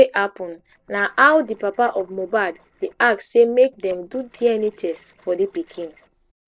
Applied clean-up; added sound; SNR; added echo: neural separator model SepFormer DNS4.